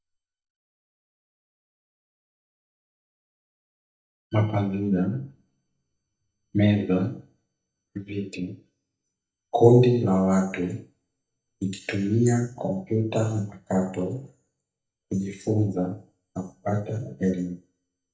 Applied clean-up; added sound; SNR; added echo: neural mask model DeepFilterNet 3.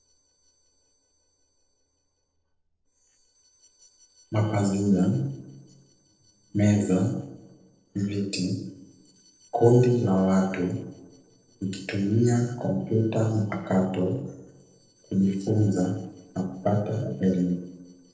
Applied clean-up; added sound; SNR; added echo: neural separator model SepFormer DNS4.